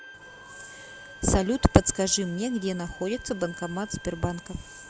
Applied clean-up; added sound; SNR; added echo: none; Bowed string instrument; 18 dB; none.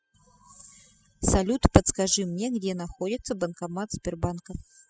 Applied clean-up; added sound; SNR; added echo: classical method spectral subtraction.